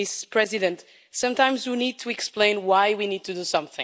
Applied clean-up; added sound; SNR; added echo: none; none; none; none.